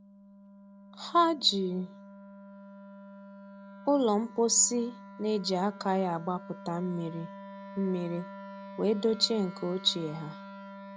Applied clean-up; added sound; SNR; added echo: none; Wind instrument, woodwind instrument; 15 dB; none.